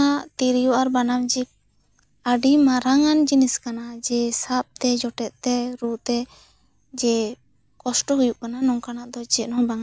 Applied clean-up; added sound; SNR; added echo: none; none; none; none.